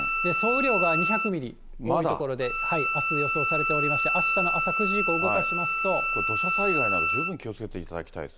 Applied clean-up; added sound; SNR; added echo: none; Bowed string instrument; -2 dB; none.